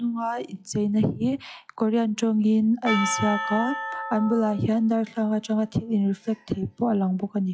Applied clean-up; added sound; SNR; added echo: classical method log-MMSE.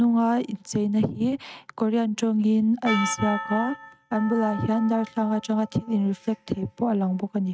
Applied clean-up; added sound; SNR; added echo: neural mask model RNNoise.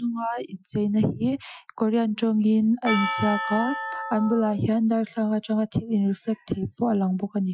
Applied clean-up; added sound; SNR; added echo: classical method Wiener filter.